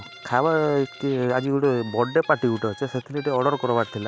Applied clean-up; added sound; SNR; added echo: none; Guitar; 20 dB; none.